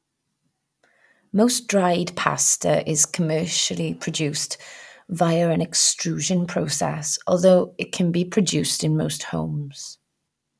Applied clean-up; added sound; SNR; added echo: none; none; none; none.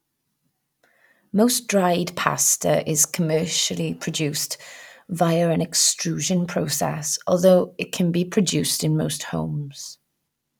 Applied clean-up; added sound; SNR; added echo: none; Dishes, pots, and pans; 15 dB; none.